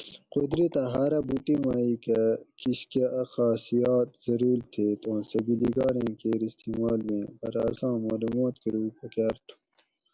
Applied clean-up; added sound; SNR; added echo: none; none; none; none.